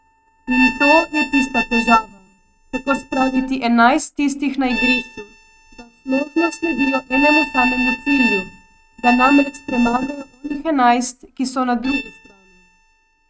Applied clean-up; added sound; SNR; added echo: neural mask model RNNoise.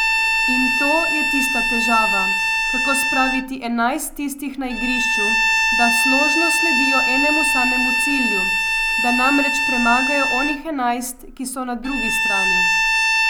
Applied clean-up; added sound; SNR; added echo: none; Bowed string instrument; -4 dB; none.